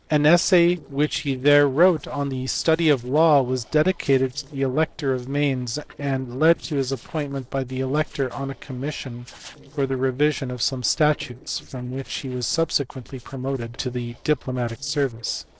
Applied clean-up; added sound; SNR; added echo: neural separator model SepFormer DNS4.